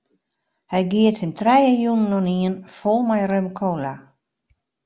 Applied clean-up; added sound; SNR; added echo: none; none; none; none.